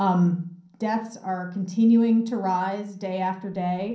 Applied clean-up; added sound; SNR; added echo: none; none; none; reverberation time 0.6 s.